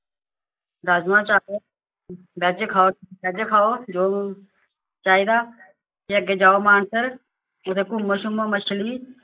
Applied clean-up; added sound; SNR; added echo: neural mask model Resemble Enhance denoiser.